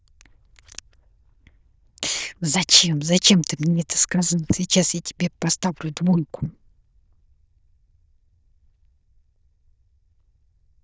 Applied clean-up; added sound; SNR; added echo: neural diffusion model UNIVERSE++.